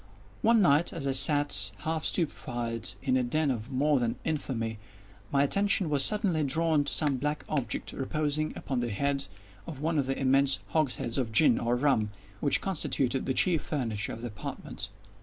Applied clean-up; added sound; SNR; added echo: none; Clapping; 18 dB; none.